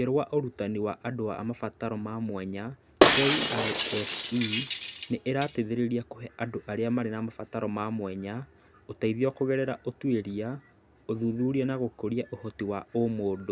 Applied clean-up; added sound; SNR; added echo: none; Shatter; -4 dB; none.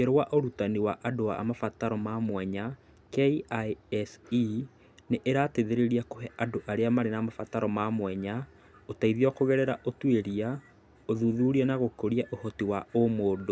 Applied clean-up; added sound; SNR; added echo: none; none; none; none.